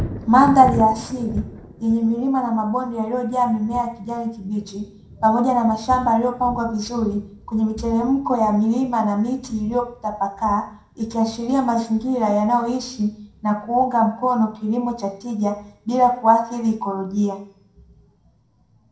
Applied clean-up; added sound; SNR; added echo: none; Thunder; 16 dB; reverberation time 0.5 s.